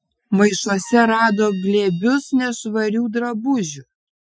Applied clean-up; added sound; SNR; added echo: classical method Wiener filter.